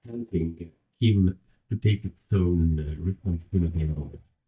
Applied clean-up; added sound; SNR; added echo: neural mask model DeepFilterNet 3.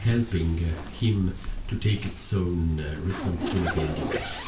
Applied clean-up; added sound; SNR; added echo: none; Zipper (clothing); 7 dB; reverberation time 0.3 s.